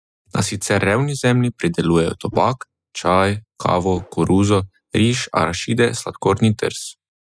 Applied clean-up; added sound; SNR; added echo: classical method spectral subtraction.